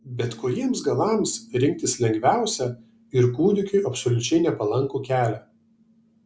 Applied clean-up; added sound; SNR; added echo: none; none; none; none.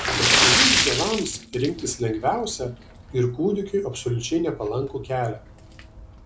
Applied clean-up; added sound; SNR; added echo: none; Splash, splatter; -1 dB; none.